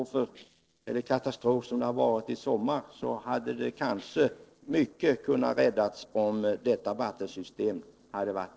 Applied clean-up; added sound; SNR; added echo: neural separator model SepFormer DNS4.